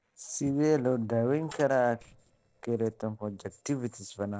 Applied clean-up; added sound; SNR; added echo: neural separator model SepFormer DNS4.